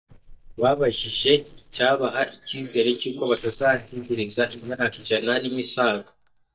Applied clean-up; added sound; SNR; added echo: neural mask model DeepFilterNet 3.